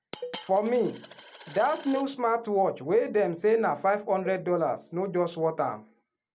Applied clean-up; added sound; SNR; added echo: none; Cowbell + Coin (dropping); 18 dB; none.